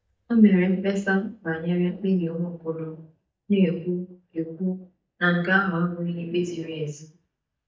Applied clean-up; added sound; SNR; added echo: neural mask model DeepFilterNet 3.